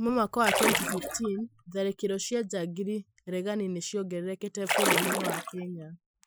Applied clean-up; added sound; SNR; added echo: classical method Wiener filter.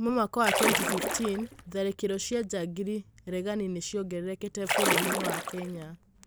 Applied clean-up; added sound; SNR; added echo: none; Splash, splatter; -2 dB; none.